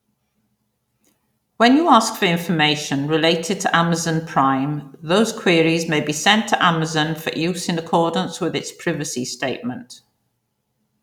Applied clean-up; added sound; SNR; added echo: none; none; none; none.